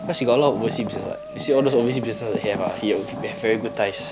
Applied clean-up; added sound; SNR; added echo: none; Musical instrument; 14 dB; none.